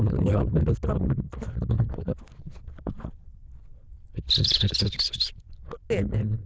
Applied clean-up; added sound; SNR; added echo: neural diffusion model UNIVERSE++.